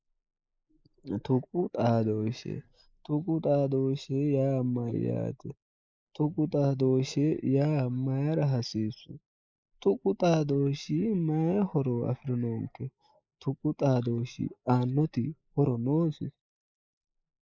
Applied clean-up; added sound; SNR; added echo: neural mask model Resemble Enhance denoiser.